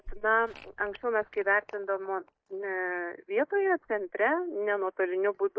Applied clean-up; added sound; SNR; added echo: neural mask model DeepFilterNet 3.